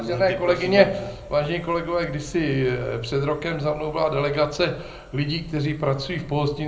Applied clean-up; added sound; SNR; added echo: none; Insect; 19 dB; reverberation time 0.4 s.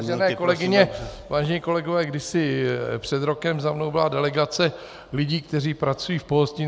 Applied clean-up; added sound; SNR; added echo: none; none; none; none.